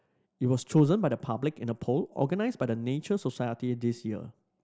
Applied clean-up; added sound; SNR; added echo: none; none; none; none.